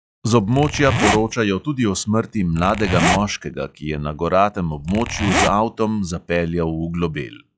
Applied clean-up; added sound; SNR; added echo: classical method log-MMSE.